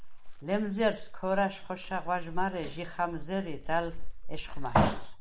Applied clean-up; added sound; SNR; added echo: none; Chirp, tweet; 2 dB; none.